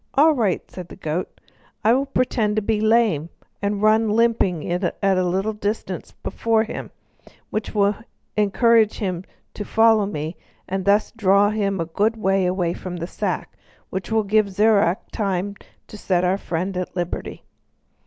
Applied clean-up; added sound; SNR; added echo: none; none; none; none.